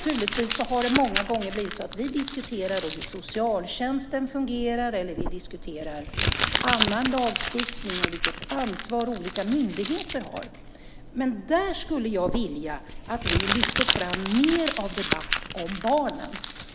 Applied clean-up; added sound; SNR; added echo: none; Crumpling, crinkling; 3 dB; none.